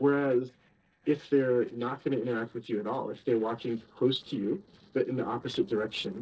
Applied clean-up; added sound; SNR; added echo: neural separator model SepFormer DNS4.